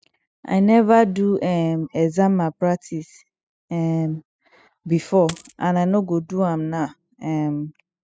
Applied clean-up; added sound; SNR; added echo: classical method spectral subtraction.